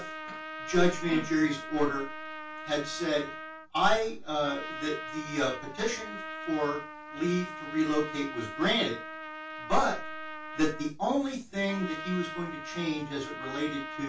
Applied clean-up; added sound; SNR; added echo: none; Trumpet; 10 dB; reverberation time 0.2 s.